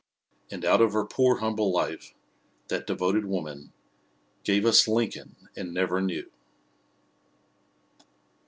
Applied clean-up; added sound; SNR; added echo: none; none; none; none.